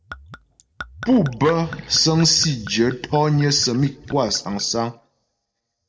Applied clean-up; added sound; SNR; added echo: neural mask model DeepFilterNet 3.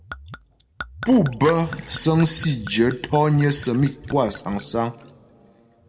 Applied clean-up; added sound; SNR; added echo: none; Gurgling / Chink, clink / Liquid; 18 dB; reverberation time 1.9 s.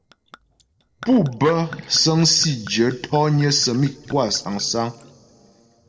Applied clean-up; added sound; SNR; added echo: neural separator model SepFormer DNS4.